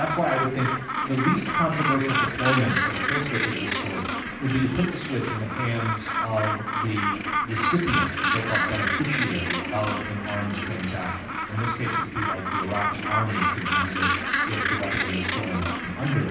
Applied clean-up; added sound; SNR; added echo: none; Gull, seagull; -1 dB; reverberation time 0.9 s.